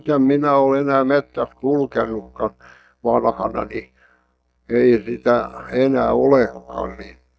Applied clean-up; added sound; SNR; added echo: neural mask model DeepFilterNet 3.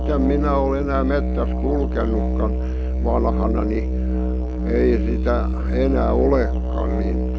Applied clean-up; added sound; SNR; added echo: none; Musical instrument; -3 dB; none.